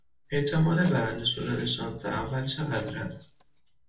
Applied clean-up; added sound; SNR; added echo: neural separator model SepFormer DNS4.